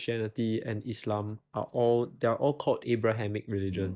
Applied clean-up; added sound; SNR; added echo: neural mask model DeepFilterNet 3.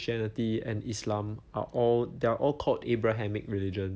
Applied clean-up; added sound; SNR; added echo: none; none; none; none.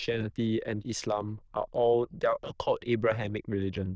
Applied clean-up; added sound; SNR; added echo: neural diffusion model UNIVERSE++.